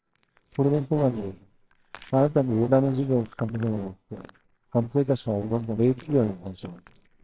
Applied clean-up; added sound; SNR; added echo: neural separator model SepFormer WHAMR!.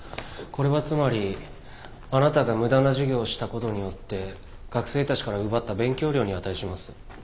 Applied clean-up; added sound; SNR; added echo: none; none; none; none.